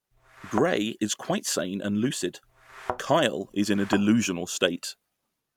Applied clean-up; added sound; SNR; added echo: none; Thump, thud; 10 dB; none.